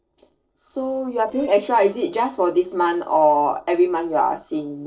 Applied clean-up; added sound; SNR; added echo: neural separator model SepFormer DNS4.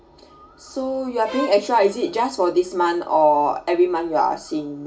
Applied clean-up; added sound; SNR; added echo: none; Bowed string instrument; 12 dB; reverberation time 0.2 s.